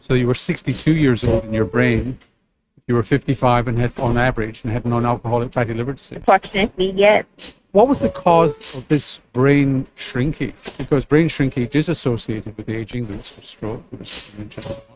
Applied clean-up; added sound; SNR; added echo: neural mask model RNNoise.